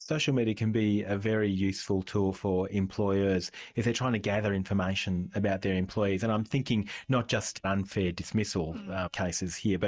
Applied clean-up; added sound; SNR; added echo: neural mask model DeepFilterNet 3.